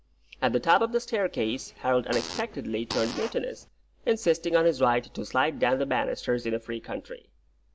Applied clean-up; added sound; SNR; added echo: none; Fart; 12 dB; none.